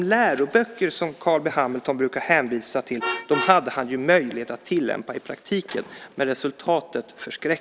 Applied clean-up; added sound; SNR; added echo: none; Vehicle horn, car horn, honking; 15 dB; none.